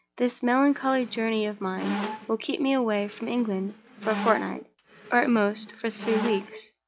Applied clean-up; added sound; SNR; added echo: none; Squeak; 10 dB; none.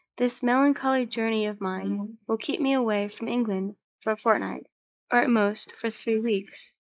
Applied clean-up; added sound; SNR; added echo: neural mask model Resemble Enhance denoiser.